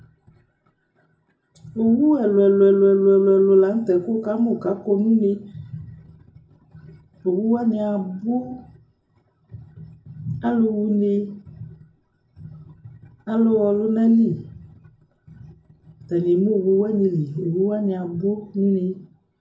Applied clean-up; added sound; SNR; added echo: none; none; none; reverberation time 0.4 s.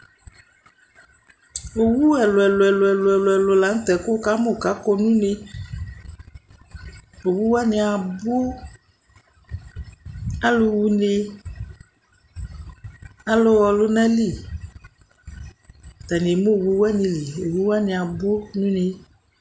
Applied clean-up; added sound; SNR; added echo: none; none; none; none.